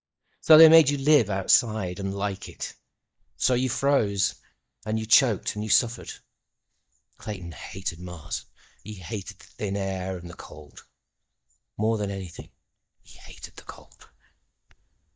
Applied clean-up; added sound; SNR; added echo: neural mask model DeepFilterNet 3.